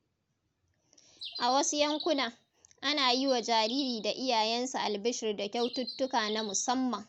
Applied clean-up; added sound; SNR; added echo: none; Bird; 12 dB; none.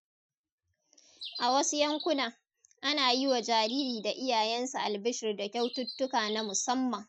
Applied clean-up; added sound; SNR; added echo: classical method Wiener filter.